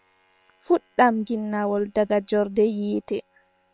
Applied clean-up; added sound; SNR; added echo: neural separator model SepFormer WHAM!.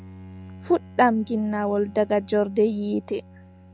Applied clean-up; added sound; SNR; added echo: none; Bowed string instrument; 20 dB; none.